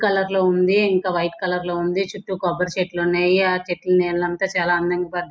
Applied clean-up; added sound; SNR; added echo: none; none; none; none.